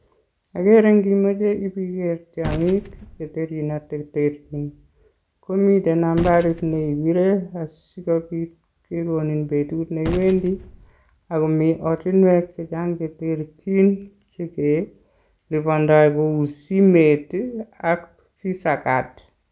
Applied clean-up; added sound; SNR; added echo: none; Gunshot, gunfire; 16 dB; none.